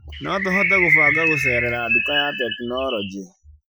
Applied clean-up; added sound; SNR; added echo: classical method Wiener filter.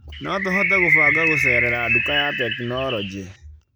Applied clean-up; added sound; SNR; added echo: none; Bird; -5 dB; none.